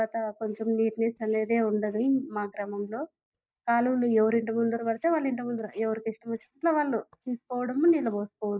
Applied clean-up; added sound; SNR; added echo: neural mask model DeepFilterNet 3.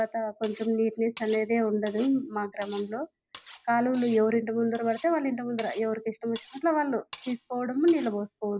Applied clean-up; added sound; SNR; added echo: none; Cutlery, silverware; 17 dB; none.